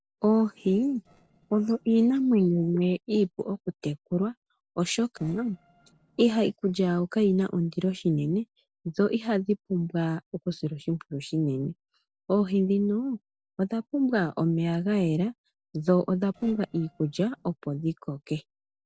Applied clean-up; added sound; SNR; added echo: neural separator model SepFormer DNS4.